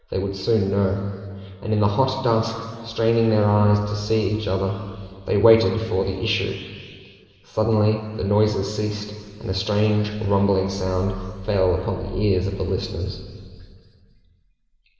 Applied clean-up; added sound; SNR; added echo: none; none; none; reverberation time 2.3 s.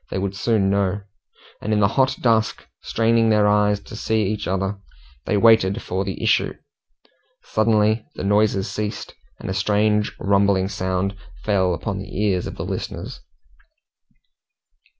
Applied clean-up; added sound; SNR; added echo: none; none; none; none.